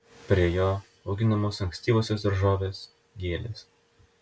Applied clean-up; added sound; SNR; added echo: none; none; none; none.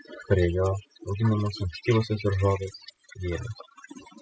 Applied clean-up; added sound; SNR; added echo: classical method spectral subtraction.